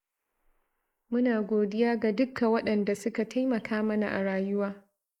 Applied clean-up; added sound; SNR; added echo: neural mask model Resemble Enhance denoiser.